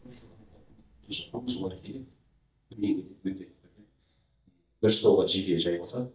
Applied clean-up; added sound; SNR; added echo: neural mask model DeepFilterNet 3.